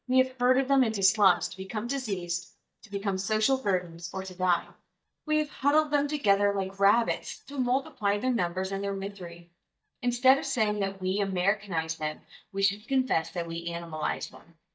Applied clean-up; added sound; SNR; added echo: neural mask model DeepFilterNet 3.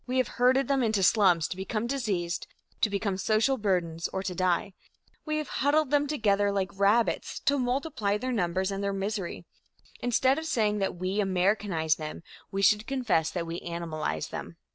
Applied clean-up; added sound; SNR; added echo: none; none; none; none.